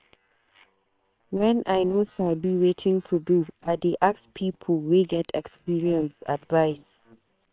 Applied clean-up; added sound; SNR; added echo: neural separator model SepFormer WHAM!.